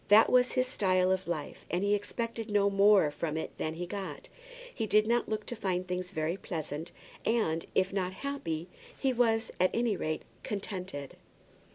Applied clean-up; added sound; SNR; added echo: none; none; none; none.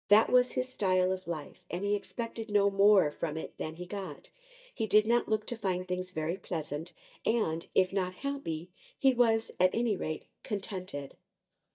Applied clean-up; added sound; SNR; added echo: neural mask model DeepFilterNet 3.